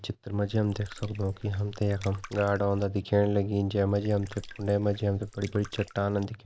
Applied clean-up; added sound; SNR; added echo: neural mask model Resemble Enhance denoiser.